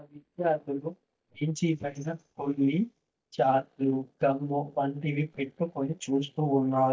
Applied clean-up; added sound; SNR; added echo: neural mask model DeepFilterNet 3.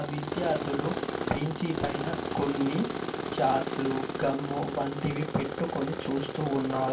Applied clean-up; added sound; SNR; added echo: none; Tools; 3 dB; reverberation time 0.3 s.